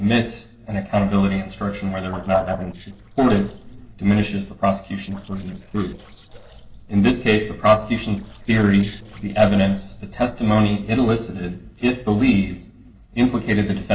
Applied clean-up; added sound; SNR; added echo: neural separator model SepFormer DNS4.